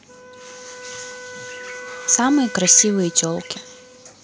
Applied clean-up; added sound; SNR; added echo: none; Wind instrument, woodwind instrument; 16 dB; none.